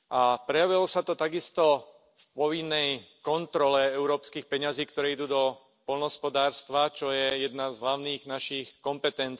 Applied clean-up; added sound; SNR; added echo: none; none; none; none.